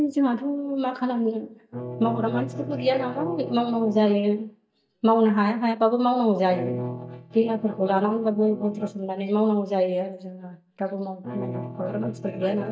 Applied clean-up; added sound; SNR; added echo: neural mask model DeepFilterNet 3.